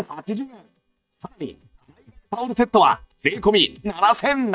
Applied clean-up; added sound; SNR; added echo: neural mask model DeepFilterNet 3.